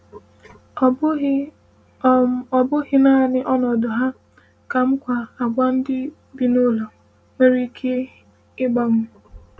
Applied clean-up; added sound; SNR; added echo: none; none; none; none.